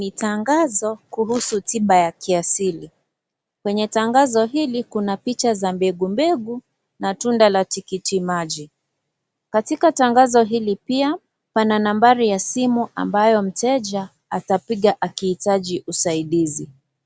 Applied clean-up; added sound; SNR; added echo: none; none; none; none.